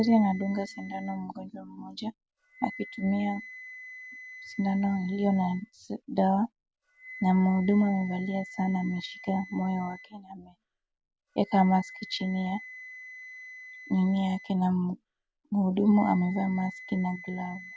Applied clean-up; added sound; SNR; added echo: none; Wind instrument, woodwind instrument; 18 dB; none.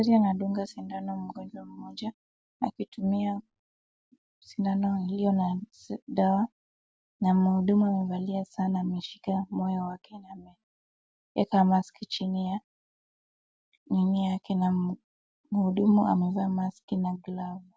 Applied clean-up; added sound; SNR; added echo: none; none; none; none.